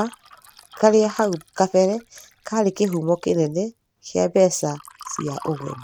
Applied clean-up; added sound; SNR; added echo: neural mask model RNNoise.